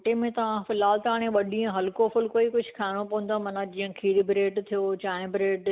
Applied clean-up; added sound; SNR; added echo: none; none; none; none.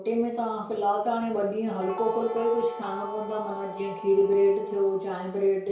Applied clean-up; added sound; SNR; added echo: none; Guitar; 12 dB; reverberation time 0.6 s.